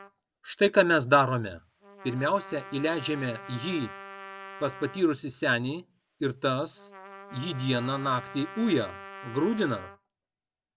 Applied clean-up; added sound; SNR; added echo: none; Trumpet; 17 dB; none.